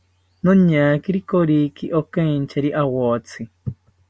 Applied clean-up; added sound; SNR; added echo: none; none; none; none.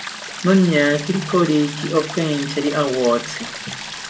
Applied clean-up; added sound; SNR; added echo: none; Stream; 12 dB; reverberation time 0.2 s.